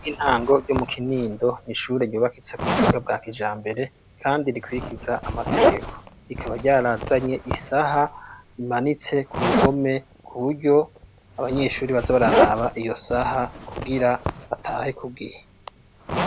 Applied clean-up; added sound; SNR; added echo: none; Zipper (clothing); 5 dB; none.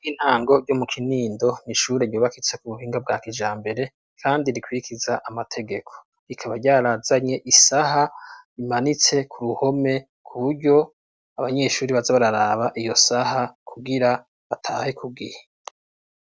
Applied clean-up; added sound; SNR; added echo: none; none; none; none.